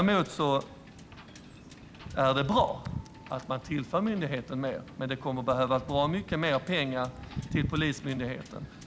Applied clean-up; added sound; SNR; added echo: none; Wind / Boat, Water vehicle; 11 dB; none.